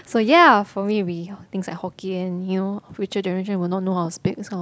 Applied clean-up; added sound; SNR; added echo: none; none; none; none.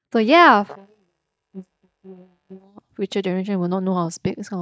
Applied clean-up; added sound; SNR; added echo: neural mask model DeepFilterNet 3.